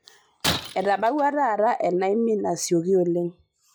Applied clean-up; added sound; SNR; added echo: classical method log-MMSE.